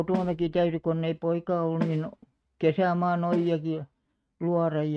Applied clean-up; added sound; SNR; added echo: neural mask model RNNoise.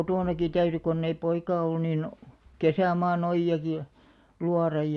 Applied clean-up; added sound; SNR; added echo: none; none; none; none.